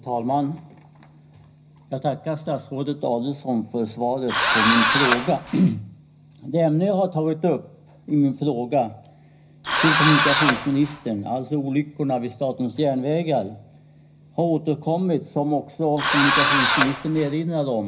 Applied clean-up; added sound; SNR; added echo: none; Engine / Drill; -2 dB; reverberation time 0.4 s.